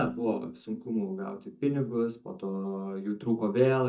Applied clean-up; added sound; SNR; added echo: neural mask model DeepFilterNet 3.